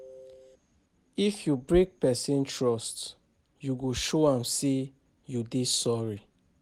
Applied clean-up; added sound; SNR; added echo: none; none; none; none.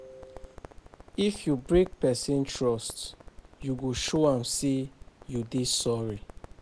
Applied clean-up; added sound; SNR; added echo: none; Crackle; 18 dB; none.